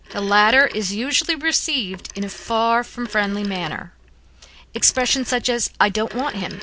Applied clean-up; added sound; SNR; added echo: none; Telephone; 19 dB; none.